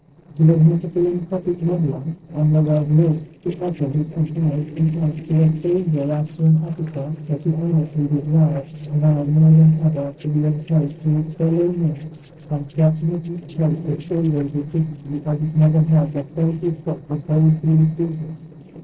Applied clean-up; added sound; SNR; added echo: neural separator model SepFormer DNS4.